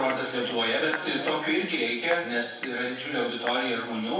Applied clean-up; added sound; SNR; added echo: none; Cutlery, silverware / Dishes, pots, and pans / Chink, clink; 14 dB; reverberation time 0.6 s.